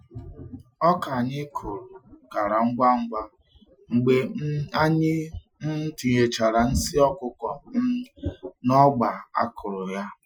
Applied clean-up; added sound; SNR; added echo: classical method Wiener filter.